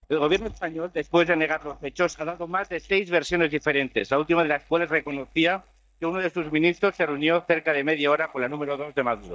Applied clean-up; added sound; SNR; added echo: neural mask model DeepFilterNet 3.